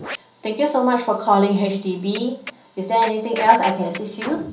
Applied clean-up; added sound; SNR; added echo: none; Scratching (performance technique); 15 dB; reverberation time 0.6 s.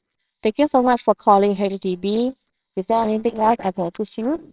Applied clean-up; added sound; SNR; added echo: neural separator model SepFormer WHAMR!.